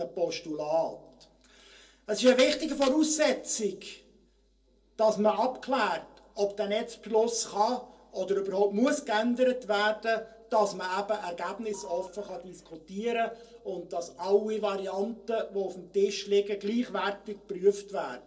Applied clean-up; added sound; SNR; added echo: neural separator model SepFormer DNS4.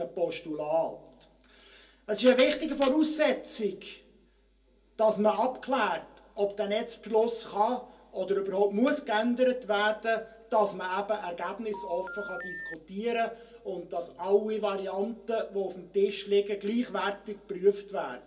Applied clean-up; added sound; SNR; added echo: none; Telephone; 12 dB; reverberation time 0.2 s.